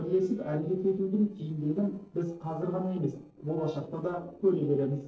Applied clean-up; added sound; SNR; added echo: neural separator model SepFormer DNS4.